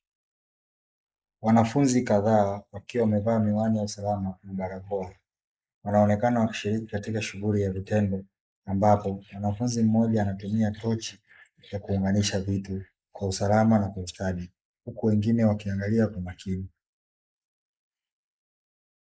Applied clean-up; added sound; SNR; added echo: neural mask model Resemble Enhance denoiser.